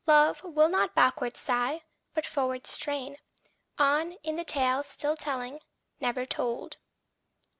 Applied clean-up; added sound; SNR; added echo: none; none; none; none.